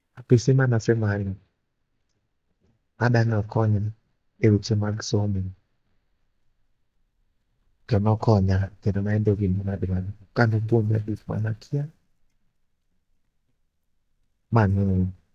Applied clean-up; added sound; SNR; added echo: neural mask model DeepFilterNet 3.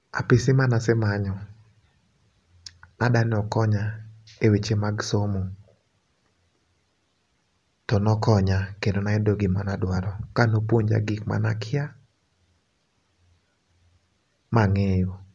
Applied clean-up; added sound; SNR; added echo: none; none; none; none.